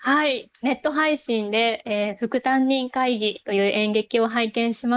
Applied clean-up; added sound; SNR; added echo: neural mask model Resemble Enhance denoiser.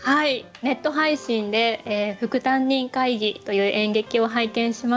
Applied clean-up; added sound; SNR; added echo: none; none; none; none.